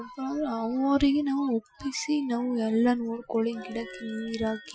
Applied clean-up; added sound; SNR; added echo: classical method Wiener filter.